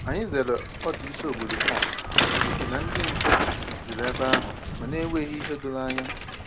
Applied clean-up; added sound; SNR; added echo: none; Bicycle; -3 dB; none.